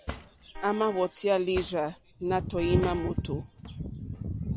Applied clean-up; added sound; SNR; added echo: none; Vehicle horn, car horn, honking + Cutlery, silverware / Drawer open or close; 14 dB; none.